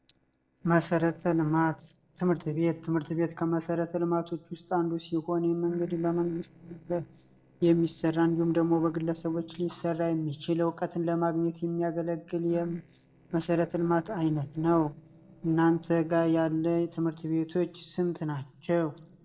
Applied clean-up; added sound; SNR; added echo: neural separator model SepFormer DNS4.